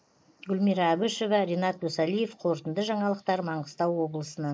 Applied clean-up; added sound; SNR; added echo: neural mask model Resemble Enhance denoiser.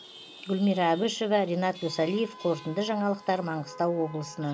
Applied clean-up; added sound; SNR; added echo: none; Chatter / Traffic noise, roadway noise / Vehicle horn, car horn, honking / Engine; 19 dB; none.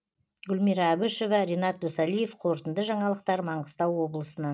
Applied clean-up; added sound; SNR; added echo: none; none; none; none.